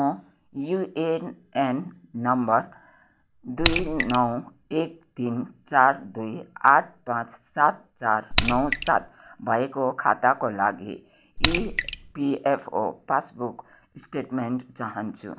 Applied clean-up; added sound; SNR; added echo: none; Raindrop / Splash, splatter; 1 dB; none.